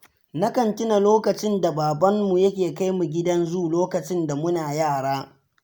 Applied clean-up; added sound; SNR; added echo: none; none; none; none.